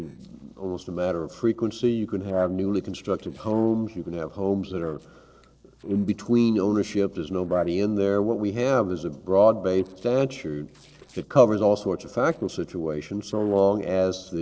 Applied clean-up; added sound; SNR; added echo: neural separator model SepFormer DNS4.